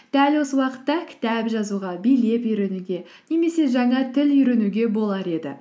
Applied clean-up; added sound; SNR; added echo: none; none; none; none.